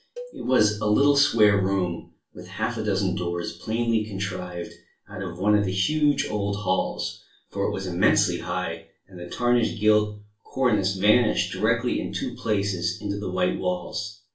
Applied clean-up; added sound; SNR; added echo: none; Cowbell; 19 dB; reverberation time 0.3 s.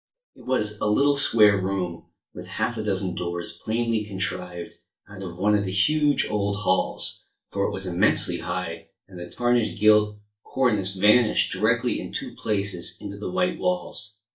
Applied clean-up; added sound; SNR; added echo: neural mask model DeepFilterNet 3.